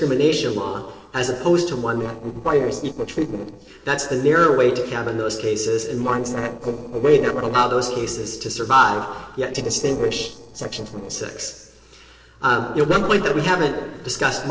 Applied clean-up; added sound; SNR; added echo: neural separator model SepFormer DNS4.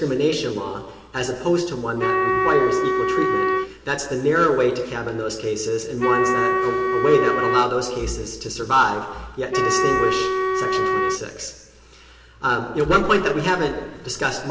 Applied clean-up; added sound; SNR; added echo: none; Wind instrument, woodwind instrument; 0 dB; reverberation time 1.4 s.